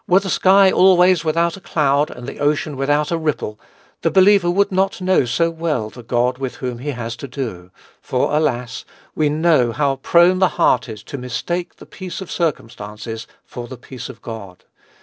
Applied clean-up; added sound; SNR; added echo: none; none; none; none.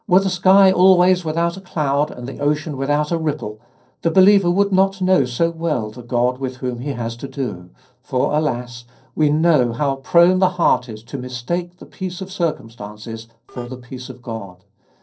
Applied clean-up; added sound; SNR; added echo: neural separator model SepFormer DNS4.